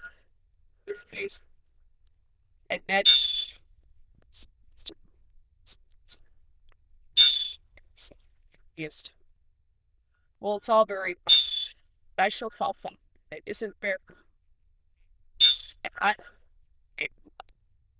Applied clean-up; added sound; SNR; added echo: neural diffusion model UNIVERSE++.